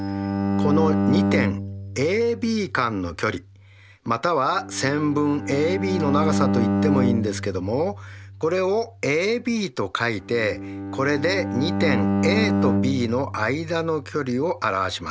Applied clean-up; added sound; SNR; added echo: none; Bowed string instrument; 2 dB; none.